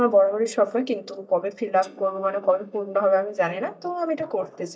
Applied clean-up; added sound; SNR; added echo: neural mask model DeepFilterNet 3.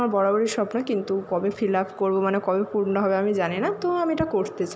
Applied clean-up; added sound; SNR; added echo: none; none; none; none.